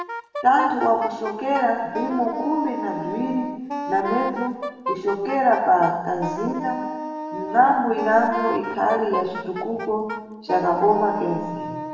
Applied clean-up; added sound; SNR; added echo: none; Wind instrument, woodwind instrument; 8 dB; reverberation time 1.3 s.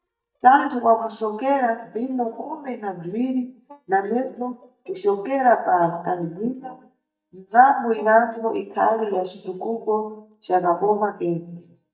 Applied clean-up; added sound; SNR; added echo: neural mask model DeepFilterNet 3.